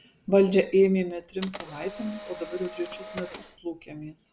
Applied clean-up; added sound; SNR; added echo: none; Camera; 16 dB; none.